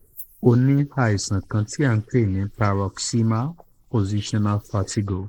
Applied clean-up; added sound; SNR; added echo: neural mask model Resemble Enhance denoiser.